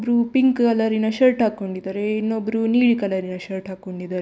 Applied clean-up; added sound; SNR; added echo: none; none; none; none.